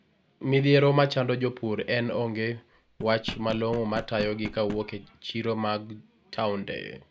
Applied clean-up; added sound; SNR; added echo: none; Knock; 12 dB; none.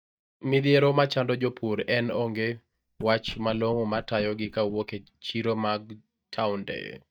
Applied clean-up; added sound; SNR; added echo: neural mask model DeepFilterNet 3.